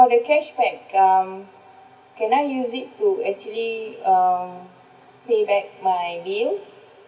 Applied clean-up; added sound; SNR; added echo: none; none; none; reverberation time 0.1 s.